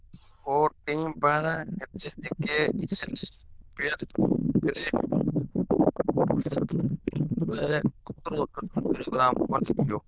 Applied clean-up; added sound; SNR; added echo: neural diffusion model UNIVERSE++.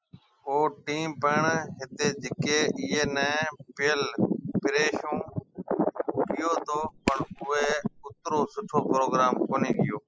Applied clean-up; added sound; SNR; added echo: classical method spectral subtraction.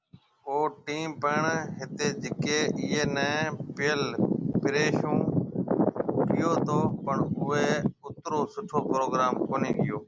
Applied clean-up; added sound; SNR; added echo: none; none; none; none.